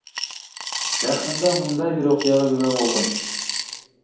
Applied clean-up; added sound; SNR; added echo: none; Coin (dropping) / Glass; 6 dB; reverberation time 1.2 s.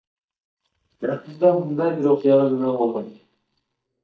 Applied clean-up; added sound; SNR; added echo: neural mask model DeepFilterNet 3.